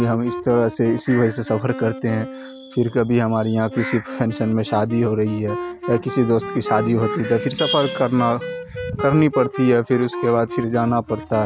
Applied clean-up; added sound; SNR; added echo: none; Wind instrument, woodwind instrument; 11 dB; none.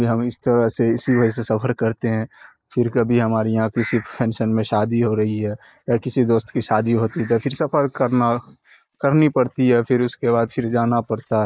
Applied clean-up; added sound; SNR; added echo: neural mask model Resemble Enhance denoiser.